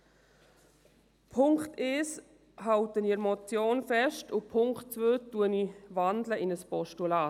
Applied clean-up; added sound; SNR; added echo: none; none; none; none.